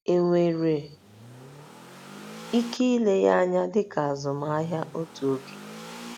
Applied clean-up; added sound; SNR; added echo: none; Accelerating, revving, vroom / Car; 18 dB; none.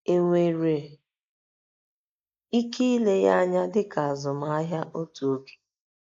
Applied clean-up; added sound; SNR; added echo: neural mask model Resemble Enhance denoiser.